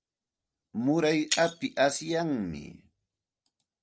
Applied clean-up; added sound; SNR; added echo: neural separator model SepFormer DNS4.